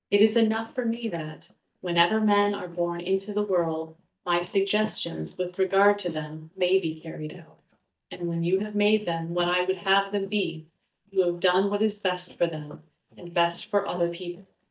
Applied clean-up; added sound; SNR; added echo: neural mask model DeepFilterNet 3.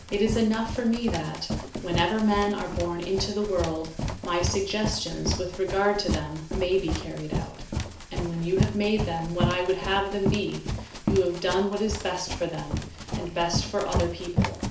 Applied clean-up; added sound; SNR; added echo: none; Run; 4 dB; reverberation time 0.4 s.